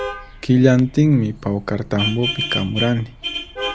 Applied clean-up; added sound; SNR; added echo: none; Vehicle horn, car horn, honking; 9 dB; none.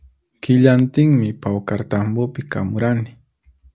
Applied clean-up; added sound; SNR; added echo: none; none; none; none.